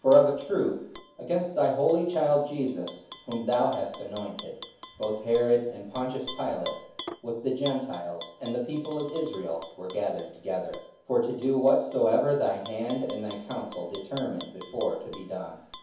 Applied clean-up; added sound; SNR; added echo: none; Tap / Glass; 15 dB; reverberation time 0.7 s.